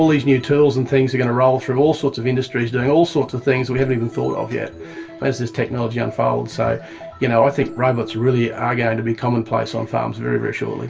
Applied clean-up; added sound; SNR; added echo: none; none; none; reverberation time 0.2 s.